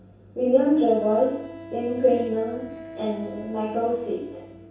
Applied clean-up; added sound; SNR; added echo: none; Wind instrument, woodwind instrument; 17 dB; reverberation time 0.7 s.